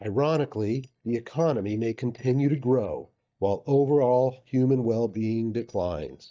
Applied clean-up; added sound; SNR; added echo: neural mask model DeepFilterNet 3.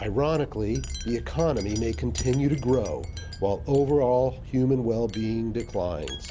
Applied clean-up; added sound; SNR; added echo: none; Wind chime; 11 dB; none.